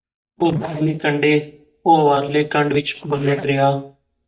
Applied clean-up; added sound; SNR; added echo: neural mask model DeepFilterNet 3.